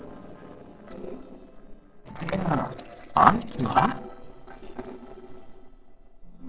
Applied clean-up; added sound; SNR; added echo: neural separator model SepFormer DNS4.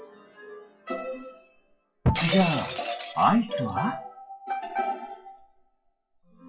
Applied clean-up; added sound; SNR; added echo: classical method WPE with log-MMSE.